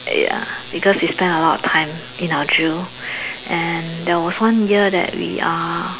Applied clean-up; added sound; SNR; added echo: none; none; none; none.